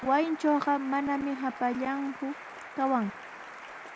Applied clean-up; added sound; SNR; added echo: none; Applause; 14 dB; none.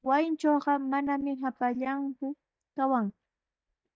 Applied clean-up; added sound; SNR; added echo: neural mask model DeepFilterNet 3.